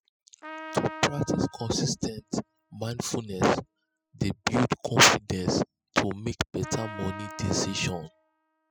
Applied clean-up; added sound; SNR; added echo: classical method spectral subtraction.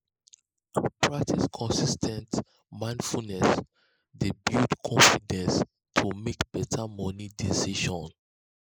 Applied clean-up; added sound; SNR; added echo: neural mask model Resemble Enhance denoiser.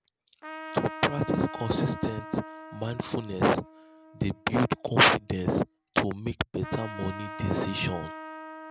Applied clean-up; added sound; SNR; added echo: none; Trumpet; 14 dB; none.